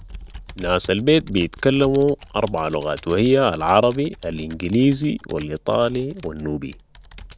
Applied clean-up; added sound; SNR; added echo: none; Computer keyboard; 19 dB; none.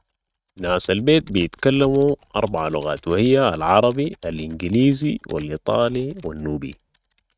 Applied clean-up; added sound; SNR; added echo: neural mask model RNNoise.